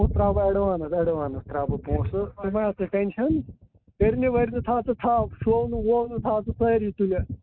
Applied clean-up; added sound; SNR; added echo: neural mask model RNNoise.